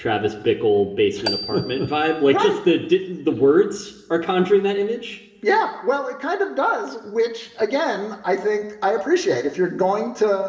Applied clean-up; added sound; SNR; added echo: none; Marimba, xylophone; 11 dB; reverberation time 1.6 s.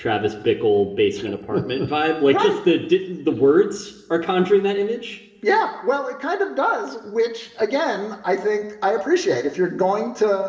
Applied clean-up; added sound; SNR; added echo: neural separator model SepFormer DNS4.